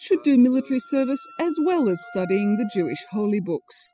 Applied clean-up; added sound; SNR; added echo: classical method spectral subtraction.